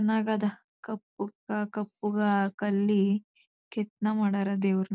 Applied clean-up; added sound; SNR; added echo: none; none; none; none.